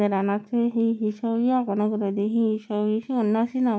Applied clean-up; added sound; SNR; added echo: none; none; none; none.